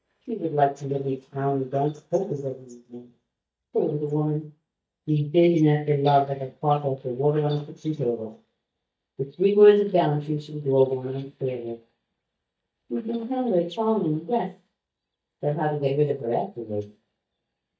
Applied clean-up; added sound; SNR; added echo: neural mask model DeepFilterNet 3.